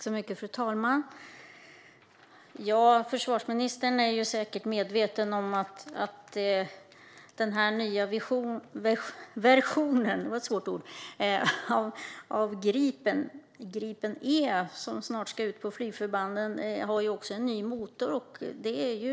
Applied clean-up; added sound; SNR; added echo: none; none; none; none.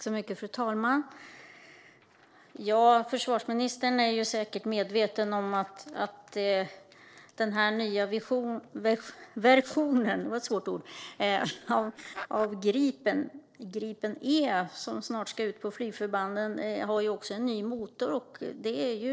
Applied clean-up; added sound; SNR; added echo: neural separator model SepFormer DNS4.